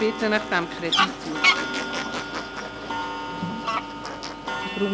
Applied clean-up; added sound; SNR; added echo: none; Fowl + Clock; -3 dB; none.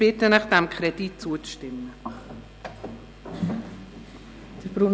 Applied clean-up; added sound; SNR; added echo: none; none; none; none.